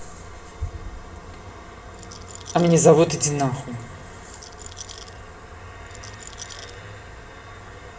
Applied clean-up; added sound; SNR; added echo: none; Rattle; 18 dB; reverberation time 0.8 s.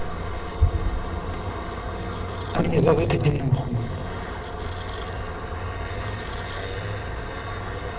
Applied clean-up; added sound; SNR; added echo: neural separator model SepFormer DNS4.